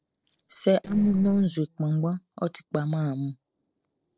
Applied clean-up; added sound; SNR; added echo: neural separator model SepFormer DNS4.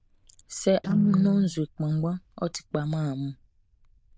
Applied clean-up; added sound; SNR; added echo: neural diffusion model UNIVERSE++.